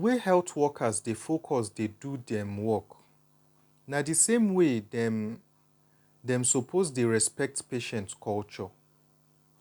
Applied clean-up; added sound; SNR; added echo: none; none; none; none.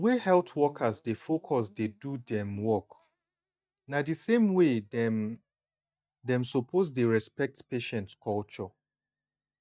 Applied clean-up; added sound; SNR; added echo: neural mask model DeepFilterNet 3.